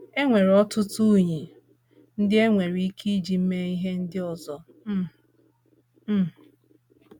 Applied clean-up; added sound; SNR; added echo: none; none; none; none.